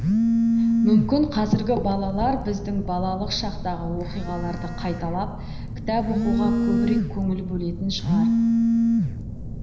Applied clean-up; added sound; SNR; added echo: none; Telephone; -3 dB; reverberation time 0.9 s.